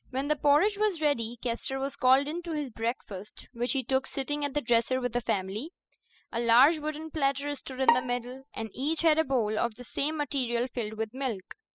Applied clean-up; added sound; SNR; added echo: classical method spectral subtraction.